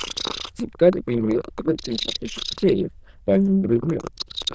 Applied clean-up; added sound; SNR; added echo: neural diffusion model UNIVERSE++.